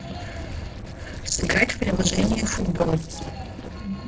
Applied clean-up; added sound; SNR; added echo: neural separator model SepFormer DNS4.